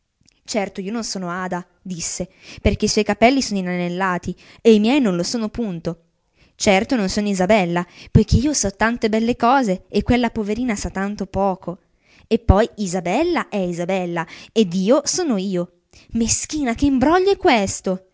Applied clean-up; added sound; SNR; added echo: none; none; none; none.